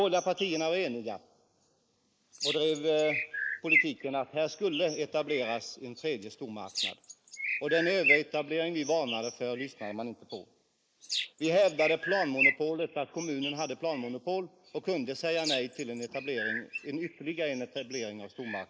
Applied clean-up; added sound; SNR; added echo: neural mask model Resemble Enhance denoiser.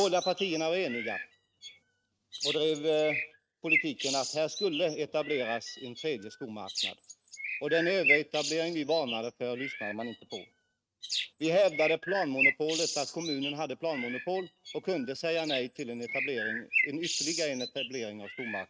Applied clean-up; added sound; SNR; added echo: neural mask model RNNoise.